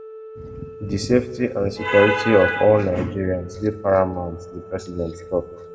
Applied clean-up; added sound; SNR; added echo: none; Organ; 18 dB; reverberation time 1.3 s.